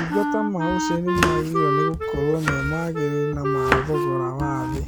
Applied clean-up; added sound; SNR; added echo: none; Wind instrument, woodwind instrument + Domestic sounds, home sounds; -2 dB; none.